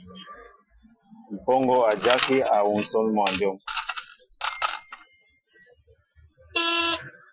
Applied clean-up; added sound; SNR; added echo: classical method Wiener filter.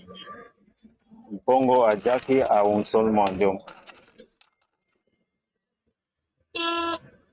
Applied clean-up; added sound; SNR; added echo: neural mask model RNNoise.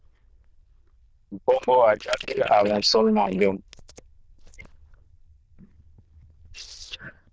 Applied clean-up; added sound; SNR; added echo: neural diffusion model UNIVERSE++.